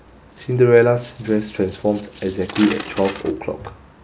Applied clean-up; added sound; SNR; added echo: none; Coin (dropping); 12 dB; none.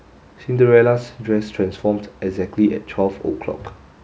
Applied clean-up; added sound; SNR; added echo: none; none; none; none.